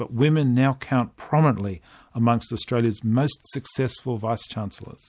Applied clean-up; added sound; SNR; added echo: none; none; none; none.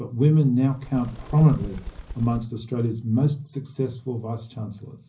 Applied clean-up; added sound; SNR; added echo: none; Bird; 13 dB; reverberation time 0.5 s.